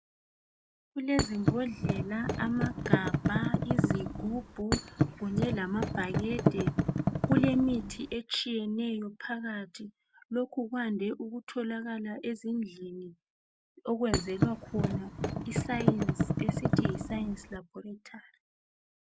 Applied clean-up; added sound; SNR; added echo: none; Thump, thud; -4 dB; none.